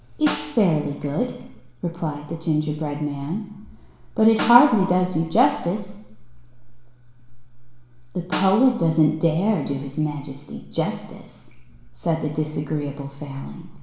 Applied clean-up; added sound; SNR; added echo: none; Snare drum; 13 dB; reverberation time 0.9 s.